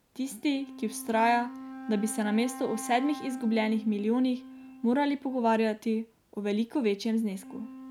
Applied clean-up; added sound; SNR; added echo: none; Wind instrument, woodwind instrument; 16 dB; none.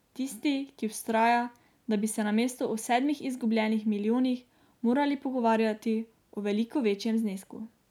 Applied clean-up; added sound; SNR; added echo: none; none; none; none.